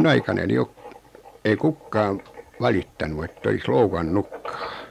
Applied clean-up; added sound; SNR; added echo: none; Writing; 18 dB; none.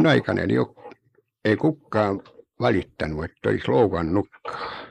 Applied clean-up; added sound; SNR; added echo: neural mask model Resemble Enhance denoiser.